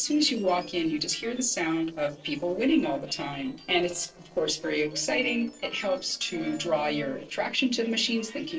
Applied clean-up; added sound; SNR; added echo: neural separator model SepFormer DNS4.